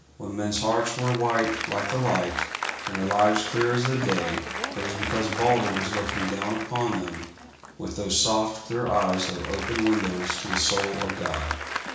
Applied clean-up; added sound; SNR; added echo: none; Applause; 6 dB; reverberation time 0.6 s.